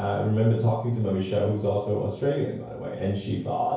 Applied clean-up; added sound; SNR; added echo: none; none; none; reverberation time 0.6 s.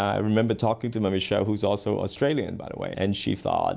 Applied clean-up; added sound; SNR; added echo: none; none; none; none.